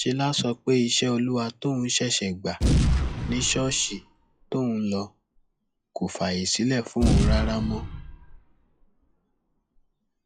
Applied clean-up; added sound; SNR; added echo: classical method log-MMSE.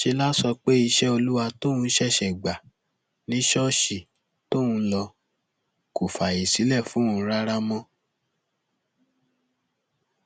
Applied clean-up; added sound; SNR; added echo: none; none; none; none.